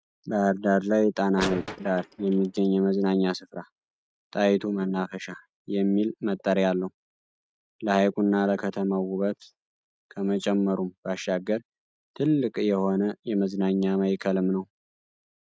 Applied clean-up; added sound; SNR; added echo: neural mask model RNNoise.